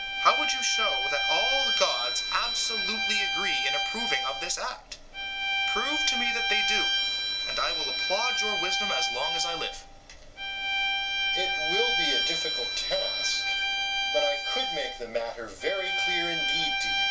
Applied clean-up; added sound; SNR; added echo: none; Bowed string instrument; -4 dB; none.